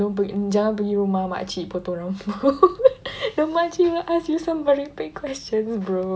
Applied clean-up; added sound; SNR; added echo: none; none; none; none.